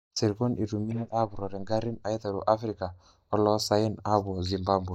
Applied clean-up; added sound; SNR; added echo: neural mask model DeepFilterNet 3.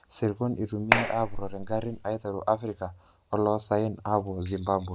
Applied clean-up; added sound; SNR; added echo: none; Clapping; 0 dB; none.